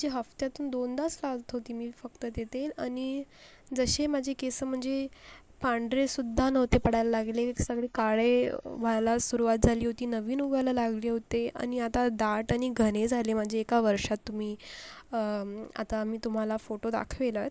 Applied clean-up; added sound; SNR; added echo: neural mask model Resemble Enhance denoiser.